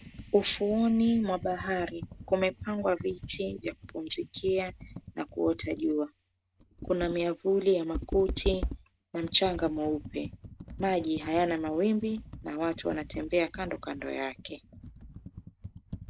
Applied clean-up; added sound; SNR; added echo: none; Computer keyboard; 12 dB; none.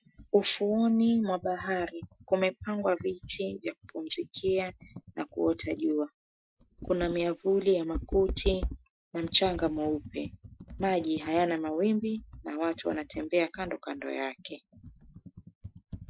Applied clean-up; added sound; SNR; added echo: classical method Wiener filter.